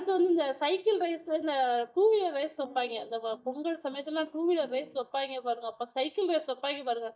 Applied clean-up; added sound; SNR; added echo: neural mask model DeepFilterNet 3.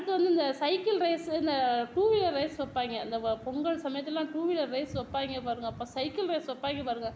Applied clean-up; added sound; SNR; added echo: none; none; none; none.